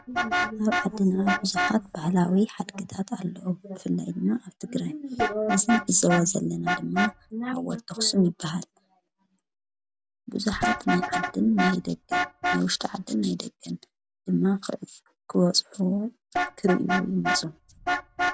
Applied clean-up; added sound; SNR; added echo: none; Vehicle horn, car horn, honking; 5 dB; none.